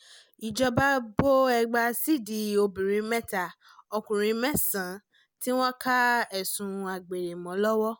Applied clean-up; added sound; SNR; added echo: none; none; none; none.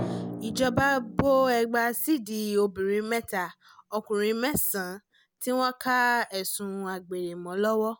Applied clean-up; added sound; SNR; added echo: none; Drum; 16 dB; none.